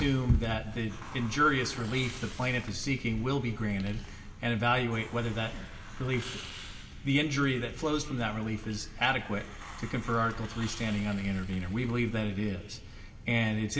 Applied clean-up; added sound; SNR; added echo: none; Hiss; 13 dB; reverberation time 1.7 s.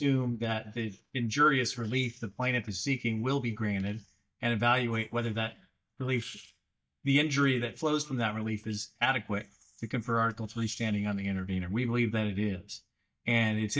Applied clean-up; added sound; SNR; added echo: neural mask model DeepFilterNet 3.